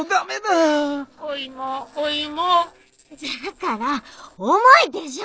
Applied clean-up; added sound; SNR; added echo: neural separator model SepFormer DNS4.